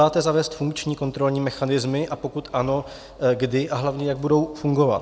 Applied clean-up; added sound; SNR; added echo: none; none; none; none.